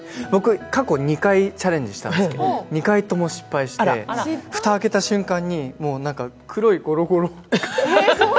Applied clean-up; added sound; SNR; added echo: none; none; none; none.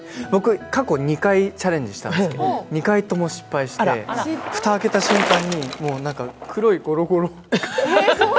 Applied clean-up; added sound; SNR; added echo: none; Bicycle; 11 dB; none.